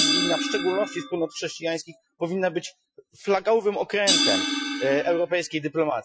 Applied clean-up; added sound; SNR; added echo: classical method Wiener filter.